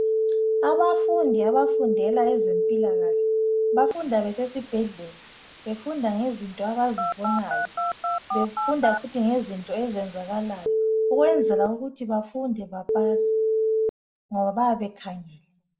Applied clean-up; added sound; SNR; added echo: none; Telephone; -2 dB; reverberation time 0.2 s.